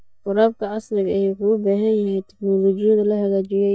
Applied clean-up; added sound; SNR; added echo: neural mask model DeepFilterNet 3.